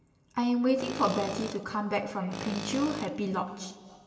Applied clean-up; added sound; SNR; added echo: none; Tools; 10 dB; reverberation time 2.3 s.